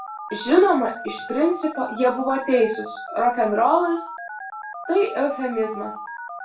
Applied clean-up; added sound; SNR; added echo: none; Telephone; 12 dB; reverberation time 0.3 s.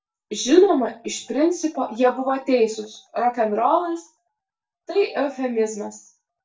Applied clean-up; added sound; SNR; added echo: neural mask model DeepFilterNet 3.